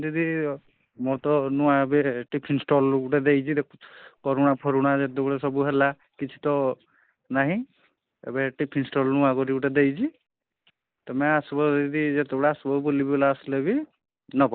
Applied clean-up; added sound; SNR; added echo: neural mask model Resemble Enhance denoiser.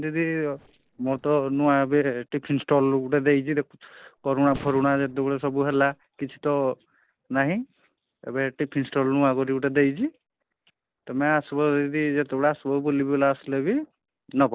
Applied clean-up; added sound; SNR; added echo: neural separator model SepFormer DNS4.